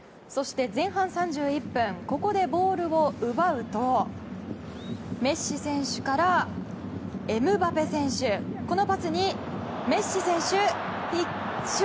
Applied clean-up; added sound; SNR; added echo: none; none; none; none.